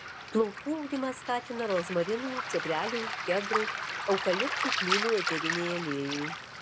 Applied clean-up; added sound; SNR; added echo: none; Waves, surf; 2 dB; none.